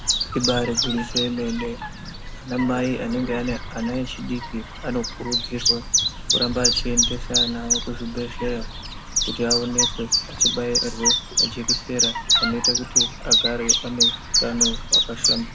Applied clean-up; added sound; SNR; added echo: none; Chirp, tweet; -4 dB; none.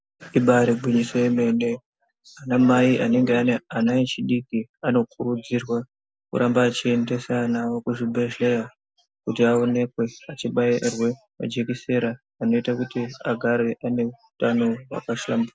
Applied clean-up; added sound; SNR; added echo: none; none; none; none.